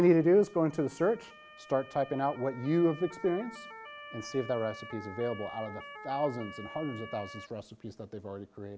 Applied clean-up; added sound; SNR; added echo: none; Motor vehicle (road) / Siren; 17 dB; none.